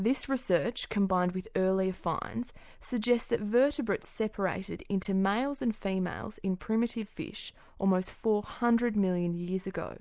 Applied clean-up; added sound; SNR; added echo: none; none; none; none.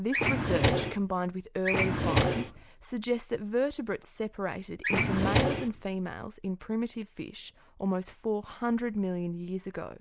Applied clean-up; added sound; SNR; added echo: none; Drawer open or close; -4 dB; none.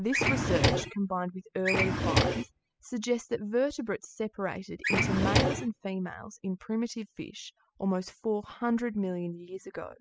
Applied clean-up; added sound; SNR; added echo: classical method spectral subtraction.